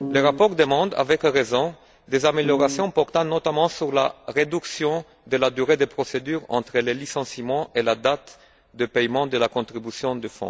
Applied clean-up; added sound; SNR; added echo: none; Piano; 6 dB; none.